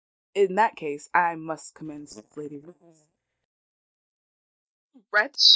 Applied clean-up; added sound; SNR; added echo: neural mask model DeepFilterNet 3.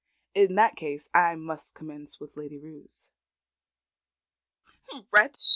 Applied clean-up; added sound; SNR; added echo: none; none; none; none.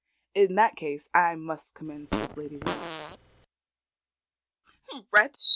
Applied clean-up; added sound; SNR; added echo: none; Fart; 9 dB; none.